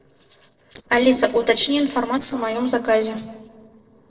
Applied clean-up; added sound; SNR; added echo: neural separator model SepFormer DNS4.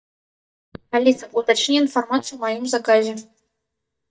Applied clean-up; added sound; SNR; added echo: neural mask model DeepFilterNet 3.